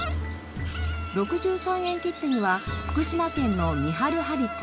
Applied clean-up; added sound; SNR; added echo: none; Insect; 10 dB; none.